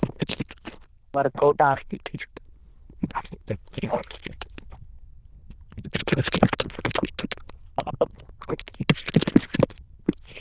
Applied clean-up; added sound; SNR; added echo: neural diffusion model UNIVERSE++.